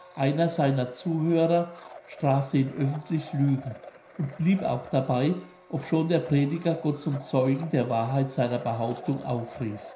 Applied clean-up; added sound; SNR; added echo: none; Domestic sounds, home sounds; 19 dB; reverberation time 0.5 s.